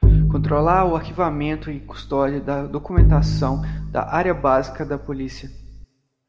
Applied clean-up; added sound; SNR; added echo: none; Bowed string instrument; -2 dB; reverberation time 1.3 s.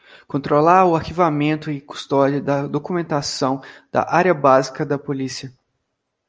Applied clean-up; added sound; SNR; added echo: none; none; none; none.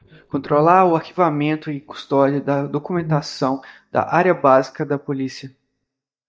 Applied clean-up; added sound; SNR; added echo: neural mask model DeepFilterNet 3.